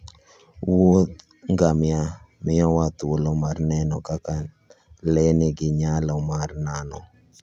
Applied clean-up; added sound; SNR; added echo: none; none; none; none.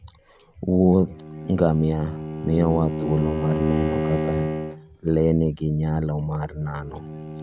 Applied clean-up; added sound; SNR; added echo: none; Bowed string instrument; 6 dB; none.